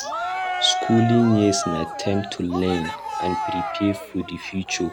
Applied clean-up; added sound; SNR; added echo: none; Cheering; 5 dB; none.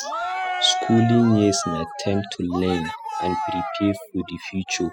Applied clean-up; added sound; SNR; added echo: classical method spectral subtraction.